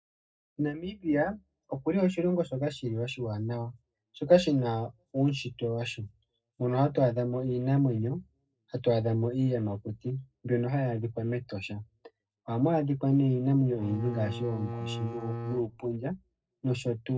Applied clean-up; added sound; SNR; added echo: neural separator model SepFormer DNS4.